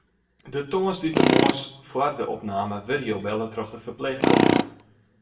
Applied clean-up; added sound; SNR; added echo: none; Tools; -2 dB; reverberation time 0.6 s.